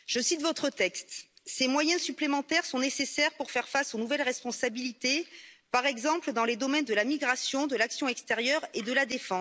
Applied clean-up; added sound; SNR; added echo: none; none; none; none.